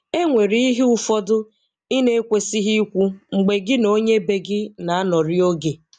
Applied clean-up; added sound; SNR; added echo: none; none; none; none.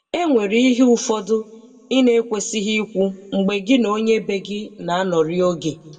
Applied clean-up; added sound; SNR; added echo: none; none; none; reverberation time 1.2 s.